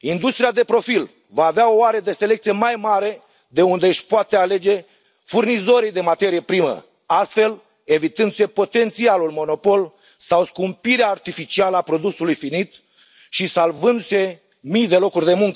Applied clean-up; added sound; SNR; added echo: none; none; none; none.